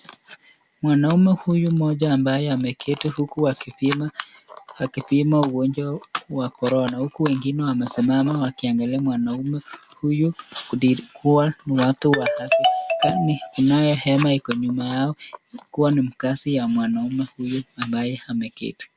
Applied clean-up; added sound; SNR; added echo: none; none; none; none.